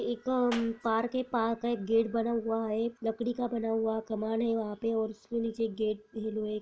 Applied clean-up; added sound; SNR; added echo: none; Clapping; 15 dB; none.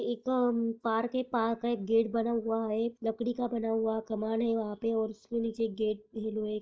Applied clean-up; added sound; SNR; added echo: neural mask model DeepFilterNet 3.